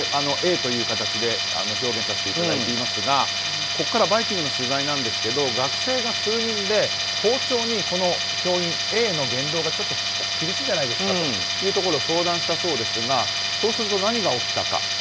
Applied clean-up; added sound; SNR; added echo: none; Tools; -1 dB; none.